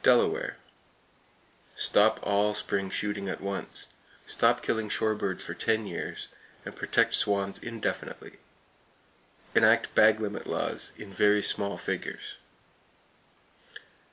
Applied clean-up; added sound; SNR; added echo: none; none; none; none.